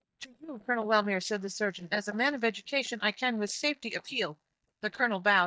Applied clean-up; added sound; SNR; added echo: neural mask model DeepFilterNet 3.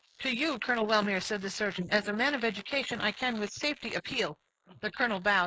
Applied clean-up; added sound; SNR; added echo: neural mask model Resemble Enhance denoiser.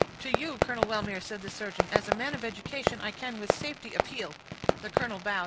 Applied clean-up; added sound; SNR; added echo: none; Fireworks; -3 dB; none.